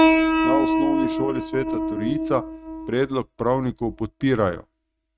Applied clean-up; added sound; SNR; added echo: neural mask model RNNoise.